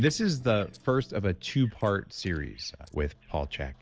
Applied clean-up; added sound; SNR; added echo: neural separator model SepFormer DNS4.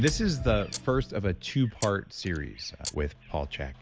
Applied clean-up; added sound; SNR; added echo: none; Camera + Bird vocalization, bird call, bird song; 16 dB; none.